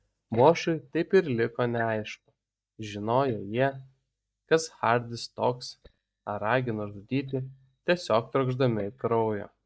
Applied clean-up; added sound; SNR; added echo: neural mask model DeepFilterNet 3.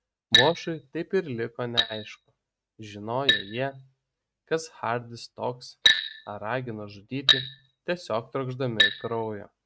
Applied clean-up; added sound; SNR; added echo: neural mask model RNNoise.